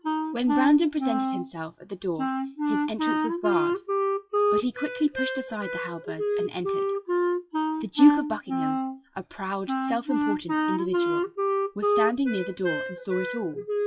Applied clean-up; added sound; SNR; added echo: classical method log-MMSE.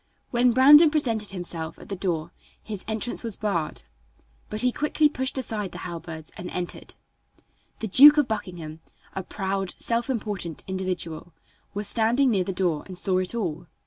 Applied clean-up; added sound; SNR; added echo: none; none; none; none.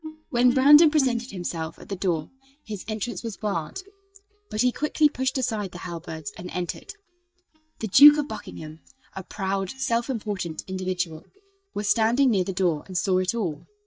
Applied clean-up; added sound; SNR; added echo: neural mask model DeepFilterNet 3.